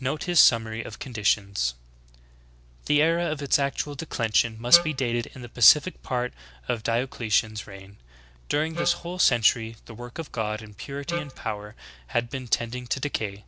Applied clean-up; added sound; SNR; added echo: none; Wind instrument, woodwind instrument; 7 dB; none.